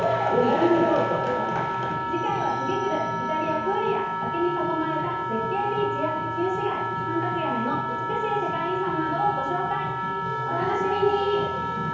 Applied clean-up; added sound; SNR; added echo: none; Wind instrument, woodwind instrument; 2 dB; reverberation time 1.0 s.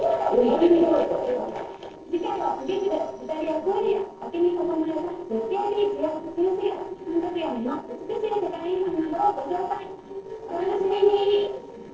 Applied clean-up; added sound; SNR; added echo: neural separator model SepFormer DNS4.